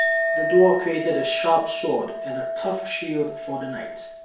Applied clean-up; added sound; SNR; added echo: none; Chink, clink; 3 dB; reverberation time 0.5 s.